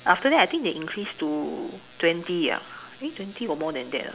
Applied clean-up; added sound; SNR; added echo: none; none; none; none.